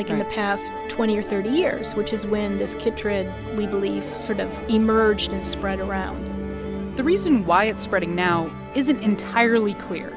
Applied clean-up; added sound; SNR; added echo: none; Musical instrument; 10 dB; none.